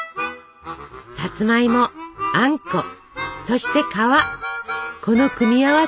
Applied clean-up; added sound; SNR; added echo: none; none; none; none.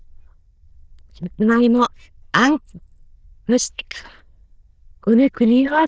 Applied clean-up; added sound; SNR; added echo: neural diffusion model UNIVERSE++.